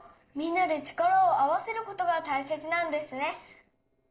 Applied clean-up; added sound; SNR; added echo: neural separator model SepFormer DNS4.